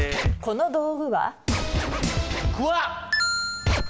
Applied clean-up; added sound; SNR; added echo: none; none; none; none.